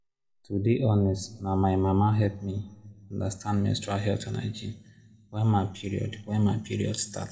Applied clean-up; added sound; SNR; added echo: none; none; none; reverberation time 1.0 s.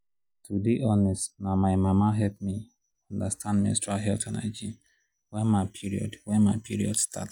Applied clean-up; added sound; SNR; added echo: none; none; none; none.